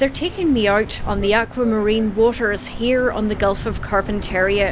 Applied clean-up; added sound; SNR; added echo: none; Whoosh, swoosh, swish; 16 dB; none.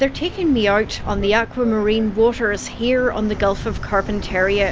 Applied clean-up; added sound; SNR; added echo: none; none; none; none.